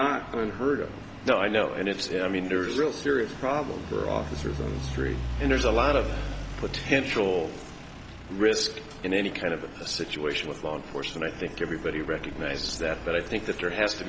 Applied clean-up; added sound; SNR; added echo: none; Idling / Truck; 9 dB; none.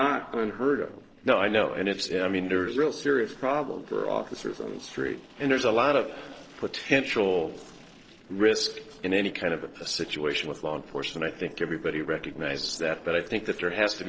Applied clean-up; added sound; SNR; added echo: neural separator model SepFormer DNS4.